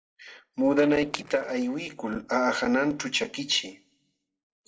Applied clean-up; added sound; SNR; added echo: neural separator model SepFormer DNS4.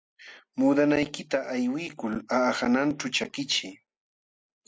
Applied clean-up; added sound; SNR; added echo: none; none; none; none.